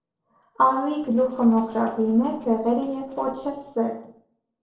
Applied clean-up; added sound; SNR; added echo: neural separator model SepFormer DNS4.